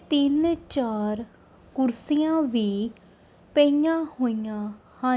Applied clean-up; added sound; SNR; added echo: none; none; none; none.